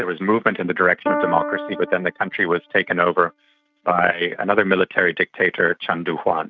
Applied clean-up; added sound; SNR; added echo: neural mask model RNNoise.